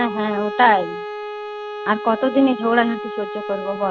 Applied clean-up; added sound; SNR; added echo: none; Bowed string instrument; 9 dB; none.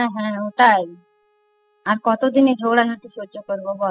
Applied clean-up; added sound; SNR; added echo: classical method spectral subtraction.